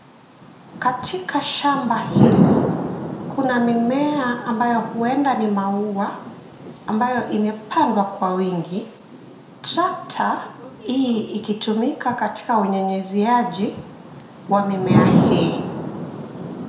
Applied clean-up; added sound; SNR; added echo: none; Thunder / Rain; 3 dB; reverberation time 0.5 s.